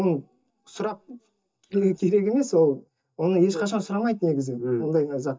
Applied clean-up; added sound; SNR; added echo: neural mask model DeepFilterNet 3.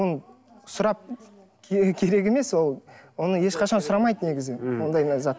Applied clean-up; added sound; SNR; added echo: none; none; none; none.